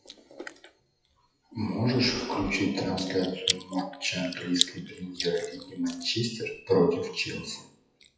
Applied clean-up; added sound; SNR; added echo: classical method WPE with log-MMSE.